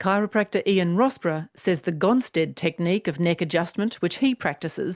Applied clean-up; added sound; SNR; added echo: none; none; none; none.